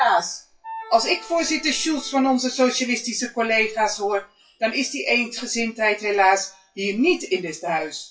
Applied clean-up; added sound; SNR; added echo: classical method WPE with log-MMSE.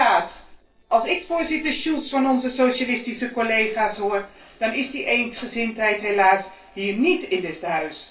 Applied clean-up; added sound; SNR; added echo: neural separator model SepFormer DNS4.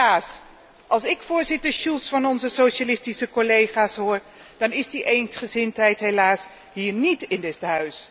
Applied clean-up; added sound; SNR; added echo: none; none; none; none.